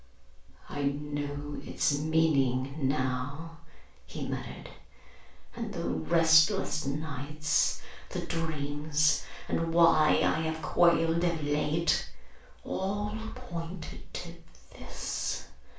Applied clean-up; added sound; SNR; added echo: none; none; none; reverberation time 0.3 s.